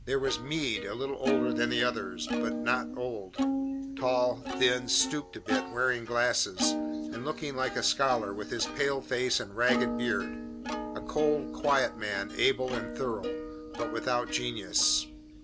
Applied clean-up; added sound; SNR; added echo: none; Plucked string instrument; 5 dB; none.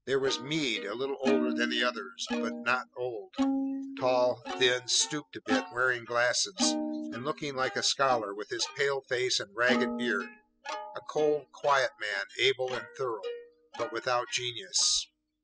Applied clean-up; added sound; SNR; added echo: classical method spectral subtraction.